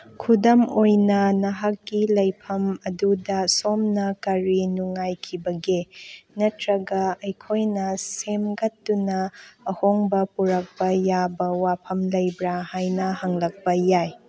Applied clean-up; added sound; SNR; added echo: none; none; none; none.